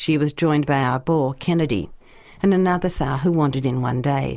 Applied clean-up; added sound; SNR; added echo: neural mask model Resemble Enhance denoiser.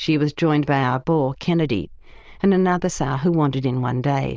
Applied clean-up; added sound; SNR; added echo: neural diffusion model UNIVERSE++.